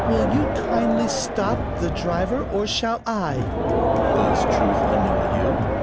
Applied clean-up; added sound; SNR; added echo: none; Crowd; -4 dB; none.